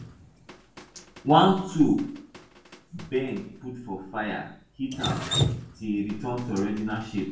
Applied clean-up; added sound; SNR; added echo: none; Drip; 8 dB; reverberation time 0.3 s.